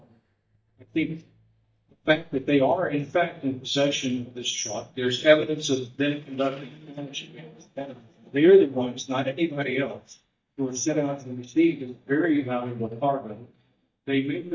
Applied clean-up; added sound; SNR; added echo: neural mask model DeepFilterNet 3.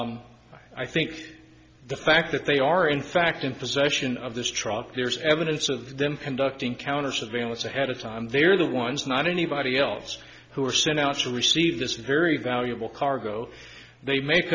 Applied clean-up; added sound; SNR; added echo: none; none; none; none.